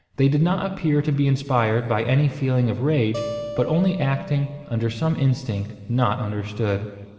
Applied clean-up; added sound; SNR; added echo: none; Acoustic guitar; 14 dB; reverberation time 3.0 s.